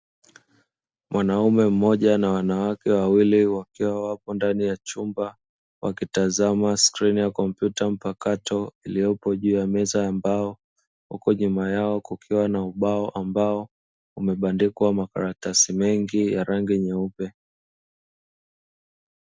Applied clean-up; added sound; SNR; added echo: none; none; none; none.